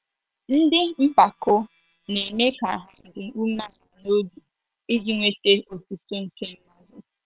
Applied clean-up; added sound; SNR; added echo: neural separator model SepFormer WHAM!.